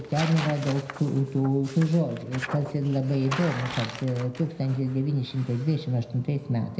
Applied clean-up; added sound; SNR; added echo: none; Tearing; 13 dB; reverberation time 0.8 s.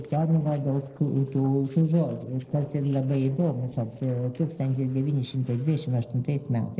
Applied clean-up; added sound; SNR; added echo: neural separator model SepFormer DNS4.